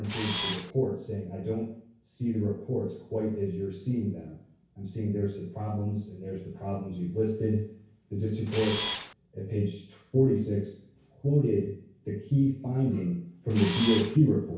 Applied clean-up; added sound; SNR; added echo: none; Camera; 4 dB; reverberation time 0.6 s.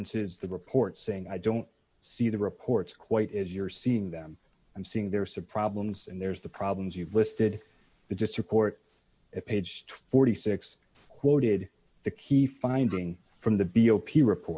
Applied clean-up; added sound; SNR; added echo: none; none; none; none.